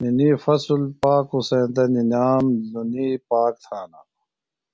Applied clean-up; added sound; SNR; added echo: none; none; none; none.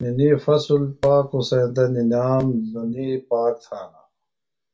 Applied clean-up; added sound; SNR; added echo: none; none; none; reverberation time 0.2 s.